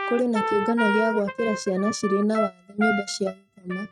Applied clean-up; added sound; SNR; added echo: neural mask model RNNoise.